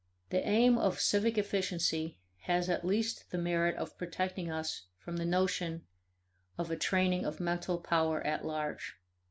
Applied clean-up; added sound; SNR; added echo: none; none; none; none.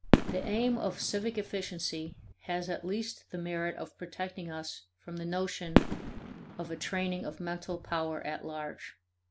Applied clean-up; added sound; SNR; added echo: none; Fireworks; -3 dB; none.